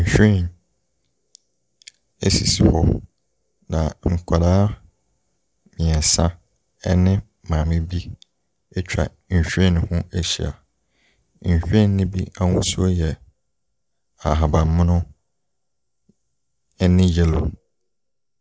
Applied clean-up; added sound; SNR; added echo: none; none; none; none.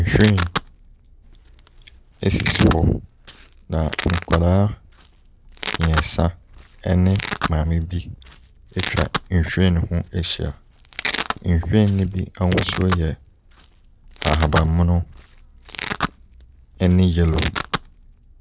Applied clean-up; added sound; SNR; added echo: none; Domestic sounds, home sounds; 9 dB; none.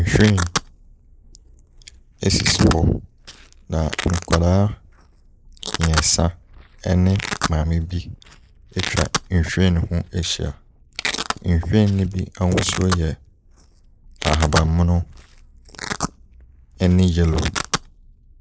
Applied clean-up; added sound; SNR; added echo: neural mask model Resemble Enhance denoiser.